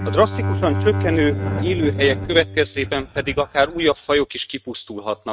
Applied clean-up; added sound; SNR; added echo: neural mask model RNNoise.